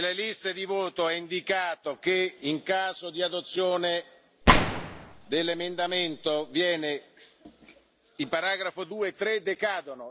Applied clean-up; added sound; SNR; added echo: none; Gunshot, gunfire; -2 dB; none.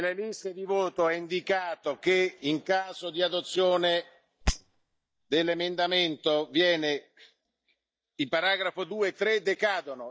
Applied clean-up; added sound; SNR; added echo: neural mask model DeepFilterNet 3.